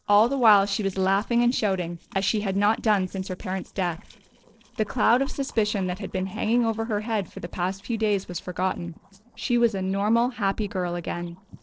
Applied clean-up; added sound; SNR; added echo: neural separator model SepFormer DNS4.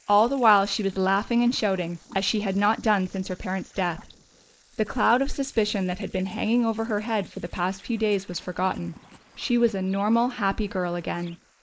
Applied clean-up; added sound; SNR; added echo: neural mask model Resemble Enhance denoiser.